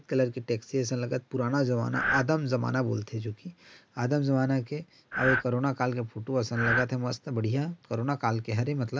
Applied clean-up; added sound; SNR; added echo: none; Breathing; -1 dB; none.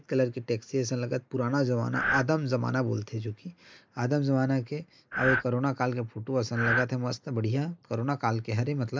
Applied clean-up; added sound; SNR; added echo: neural mask model Resemble Enhance denoiser.